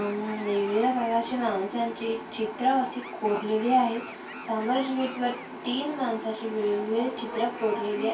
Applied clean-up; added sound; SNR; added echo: none; Animal; 19 dB; reverberation time 0.2 s.